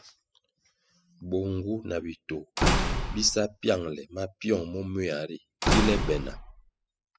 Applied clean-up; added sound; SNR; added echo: classical method spectral subtraction.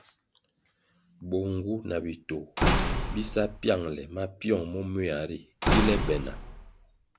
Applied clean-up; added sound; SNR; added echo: none; Slam / Wood; 0 dB; none.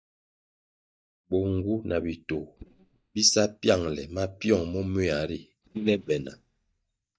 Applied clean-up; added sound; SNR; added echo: neural mask model DeepFilterNet 3.